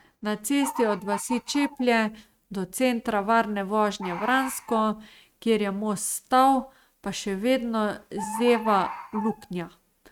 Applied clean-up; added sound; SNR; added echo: neural mask model RNNoise.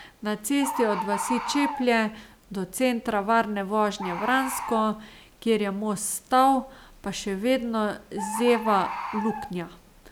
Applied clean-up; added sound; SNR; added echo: none; Bird; 10 dB; none.